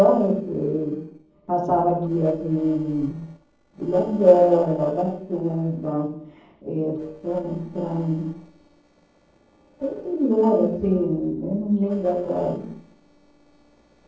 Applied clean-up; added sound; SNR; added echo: neural separator model SepFormer DNS4.